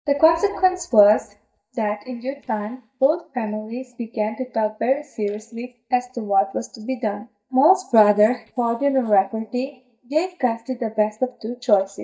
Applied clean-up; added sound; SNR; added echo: neural mask model DeepFilterNet 3.